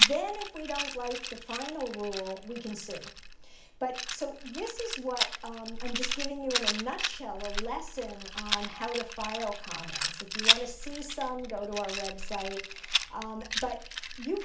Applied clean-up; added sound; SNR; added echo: none; Rattle; -3 dB; reverberation time 0.4 s.